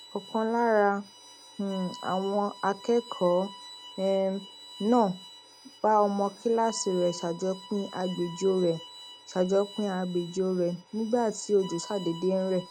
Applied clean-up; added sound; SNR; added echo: none; Bowed string instrument; 18 dB; none.